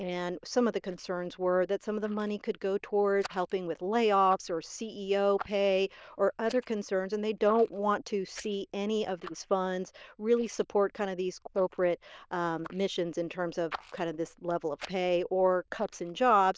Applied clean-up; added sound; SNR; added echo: neural diffusion model UNIVERSE++.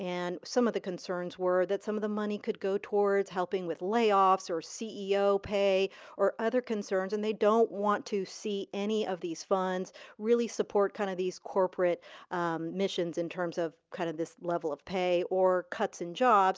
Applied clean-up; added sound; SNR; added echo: none; none; none; none.